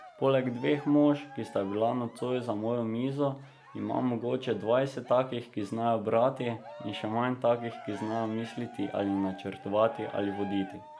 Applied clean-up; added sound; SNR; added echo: none; Cheering; 17 dB; none.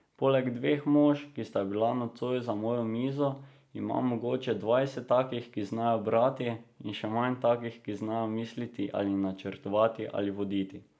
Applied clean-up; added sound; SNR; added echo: none; none; none; none.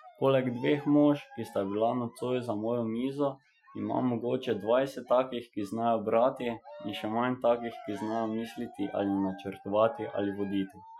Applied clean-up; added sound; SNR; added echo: classical method Wiener filter.